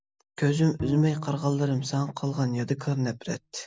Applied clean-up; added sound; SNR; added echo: none; Bowed string instrument; 14 dB; none.